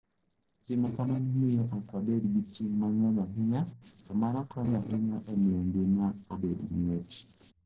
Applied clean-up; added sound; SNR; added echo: neural separator model SepFormer DNS4.